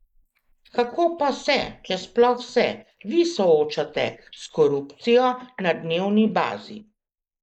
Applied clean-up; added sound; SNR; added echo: neural mask model Resemble Enhance denoiser.